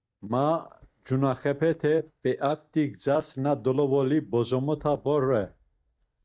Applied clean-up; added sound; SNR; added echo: neural mask model DeepFilterNet 3.